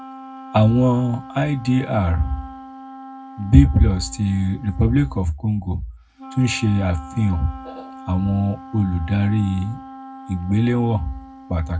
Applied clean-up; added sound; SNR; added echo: none; Wind instrument, woodwind instrument; 18 dB; reverberation time 0.3 s.